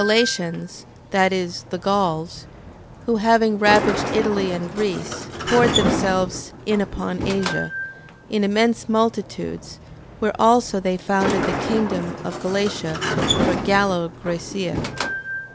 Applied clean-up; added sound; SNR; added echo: none; Sliding door; 5 dB; none.